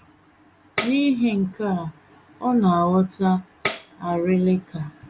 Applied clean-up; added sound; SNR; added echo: none; Tambourine; 12 dB; none.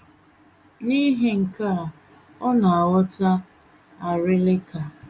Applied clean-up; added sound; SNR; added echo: none; none; none; none.